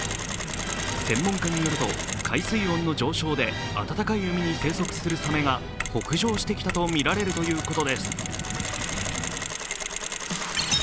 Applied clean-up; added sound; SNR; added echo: none; Mechanisms; 7 dB; none.